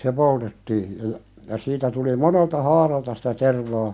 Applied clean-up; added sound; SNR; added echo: none; none; none; none.